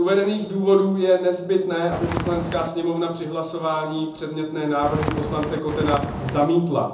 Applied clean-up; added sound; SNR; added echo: none; Walk, footsteps; 5 dB; reverberation time 0.6 s.